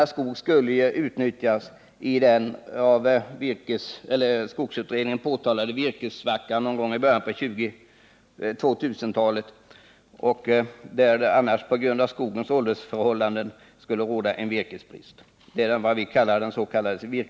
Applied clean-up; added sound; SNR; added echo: none; none; none; none.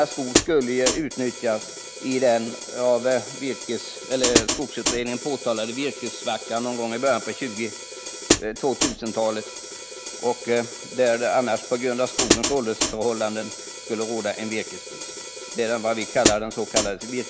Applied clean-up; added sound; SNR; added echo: none; Hi-hat; 3 dB; none.